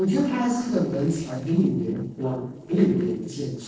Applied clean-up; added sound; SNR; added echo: neural separator model SepFormer DNS4.